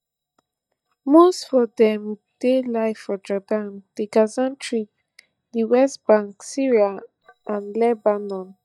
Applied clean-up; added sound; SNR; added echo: neural mask model DeepFilterNet 3.